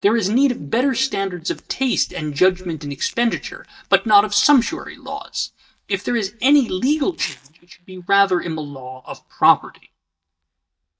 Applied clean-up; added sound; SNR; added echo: neural mask model DeepFilterNet 3.